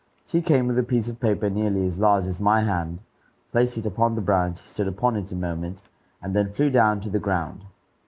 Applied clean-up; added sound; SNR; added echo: none; none; none; none.